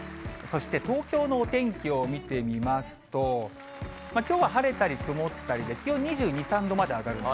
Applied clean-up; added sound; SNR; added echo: none; Applause / Crowd; 19 dB; none.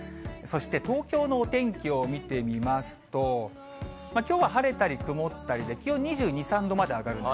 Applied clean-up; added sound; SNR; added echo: none; none; none; none.